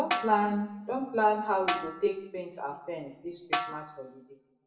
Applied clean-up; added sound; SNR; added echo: none; Snare drum; 5 dB; reverberation time 0.7 s.